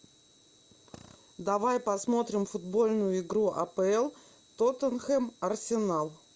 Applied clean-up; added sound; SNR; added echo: none; none; none; none.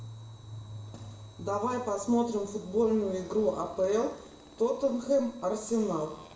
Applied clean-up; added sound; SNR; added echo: none; Motorcycle; 17 dB; reverberation time 0.7 s.